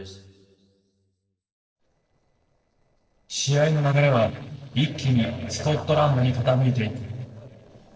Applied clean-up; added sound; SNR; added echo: neural separator model SepFormer DNS4.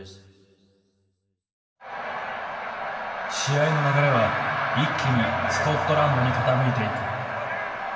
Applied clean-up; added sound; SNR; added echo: none; Bowed string instrument; 15 dB; reverberation time 2.6 s.